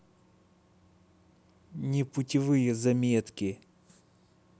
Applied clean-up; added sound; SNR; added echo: none; none; none; none.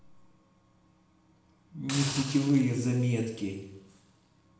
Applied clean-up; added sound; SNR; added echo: none; Hiss; 10 dB; reverberation time 0.8 s.